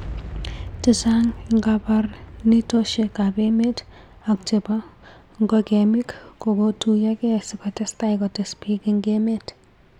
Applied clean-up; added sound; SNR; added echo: none; Boom; 18 dB; none.